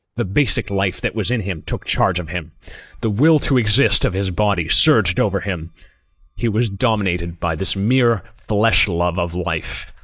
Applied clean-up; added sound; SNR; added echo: neural mask model DeepFilterNet 3.